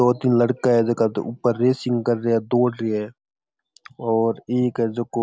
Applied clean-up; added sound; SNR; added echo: none; none; none; none.